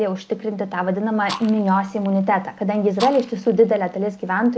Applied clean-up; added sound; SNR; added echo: none; Fire; 17 dB; none.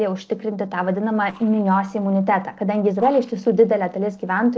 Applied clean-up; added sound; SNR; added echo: neural separator model SepFormer DNS4.